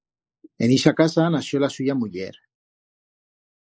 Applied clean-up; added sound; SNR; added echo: neural mask model Resemble Enhance denoiser.